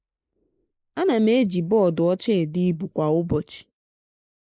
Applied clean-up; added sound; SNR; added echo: neural mask model Resemble Enhance denoiser.